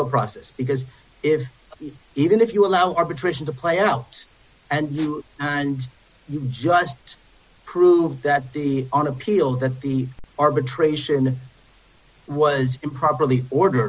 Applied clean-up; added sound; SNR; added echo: none; none; none; none.